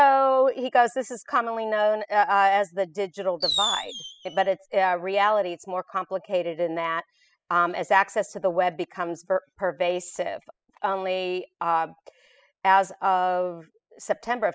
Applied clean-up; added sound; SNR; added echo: classical method spectral subtraction.